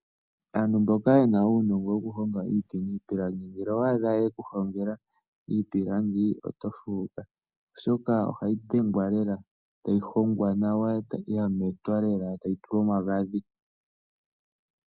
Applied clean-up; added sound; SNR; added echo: none; none; none; none.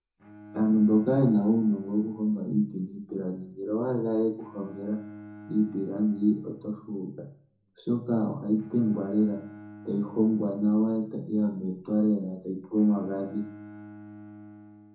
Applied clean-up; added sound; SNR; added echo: none; Bowed string instrument; 20 dB; reverberation time 0.6 s.